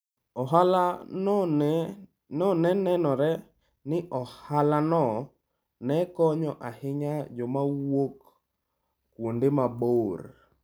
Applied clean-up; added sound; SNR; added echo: none; none; none; none.